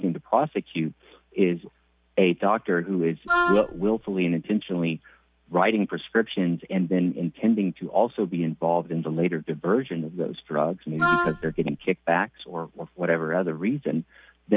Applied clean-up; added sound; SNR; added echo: none; Wind instrument, woodwind instrument; 1 dB; none.